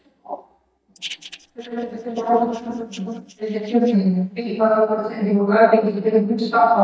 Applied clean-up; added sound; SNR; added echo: neural mask model DeepFilterNet 3.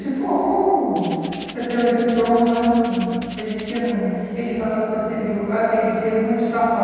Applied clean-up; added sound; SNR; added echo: none; Rattle (instrument); 17 dB; reverberation time 2.1 s.